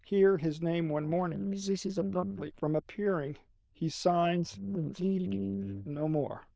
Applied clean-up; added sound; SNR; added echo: neural diffusion model UNIVERSE++.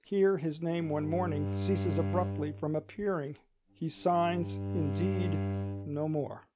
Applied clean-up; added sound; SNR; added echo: none; Bowed string instrument; 4 dB; none.